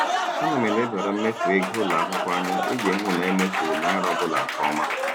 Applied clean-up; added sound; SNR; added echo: none; Applause; 0 dB; none.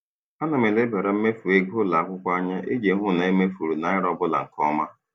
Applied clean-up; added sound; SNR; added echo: none; none; none; none.